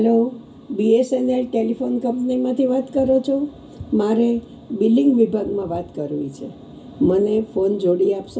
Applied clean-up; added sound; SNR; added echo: none; none; none; reverberation time 0.2 s.